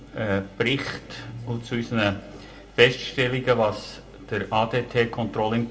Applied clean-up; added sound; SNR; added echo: none; none; none; reverberation time 0.3 s.